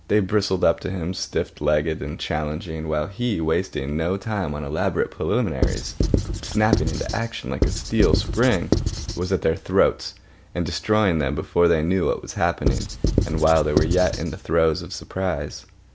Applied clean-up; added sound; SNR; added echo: none; Writing; 0 dB; none.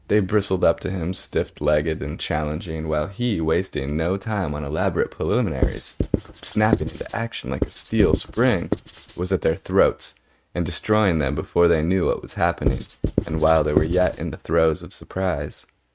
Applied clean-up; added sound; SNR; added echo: neural mask model RNNoise.